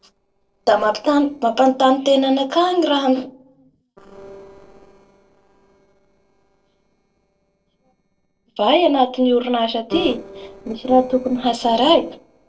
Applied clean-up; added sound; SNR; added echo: neural separator model SepFormer DNS4.